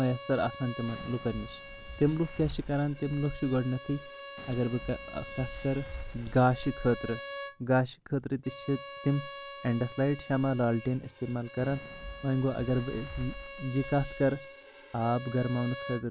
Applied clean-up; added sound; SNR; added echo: none; Bowed string instrument + Fireworks; 12 dB; none.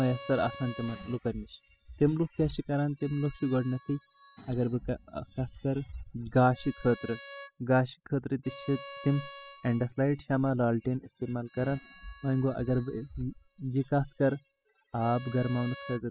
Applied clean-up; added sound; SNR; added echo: classical method spectral subtraction.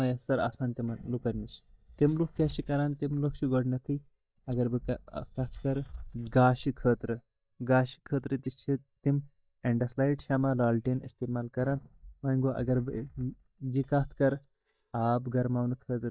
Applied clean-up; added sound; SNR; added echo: neural mask model DeepFilterNet 3.